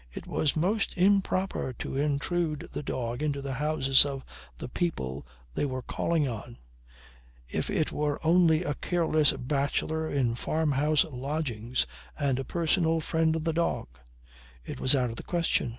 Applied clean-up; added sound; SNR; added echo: none; none; none; none.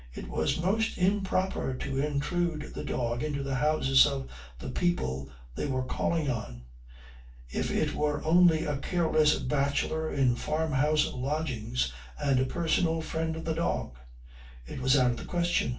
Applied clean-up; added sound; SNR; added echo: none; none; none; reverberation time 0.2 s.